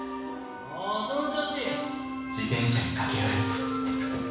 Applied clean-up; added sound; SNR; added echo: none; Bowed string instrument; 11 dB; reverberation time 1.1 s.